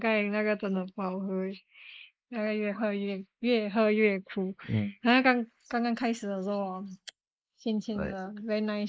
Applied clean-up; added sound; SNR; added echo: neural mask model Resemble Enhance denoiser.